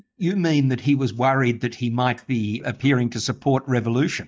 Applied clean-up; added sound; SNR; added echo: neural mask model DeepFilterNet 3.